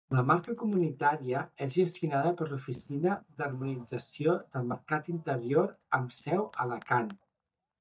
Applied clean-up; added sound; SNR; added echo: neural mask model DeepFilterNet 3.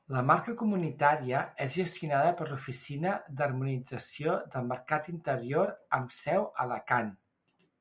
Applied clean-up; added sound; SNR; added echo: none; none; none; none.